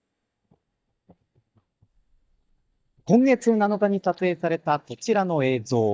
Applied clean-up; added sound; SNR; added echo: neural mask model DeepFilterNet 3.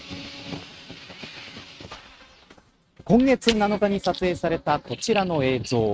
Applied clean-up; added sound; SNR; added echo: neural mask model RNNoise.